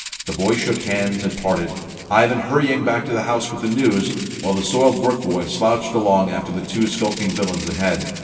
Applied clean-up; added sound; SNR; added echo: none; Rattle (instrument); 16 dB; reverberation time 2.7 s.